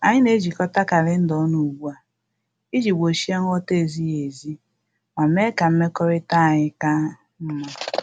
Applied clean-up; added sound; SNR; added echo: none; none; none; none.